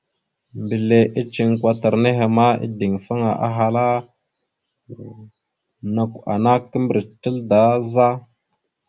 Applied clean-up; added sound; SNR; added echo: none; none; none; none.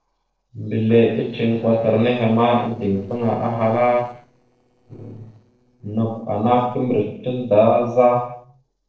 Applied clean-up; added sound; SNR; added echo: neural separator model SepFormer DNS4.